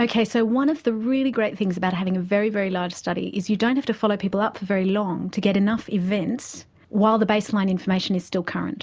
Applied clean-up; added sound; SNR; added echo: none; none; none; none.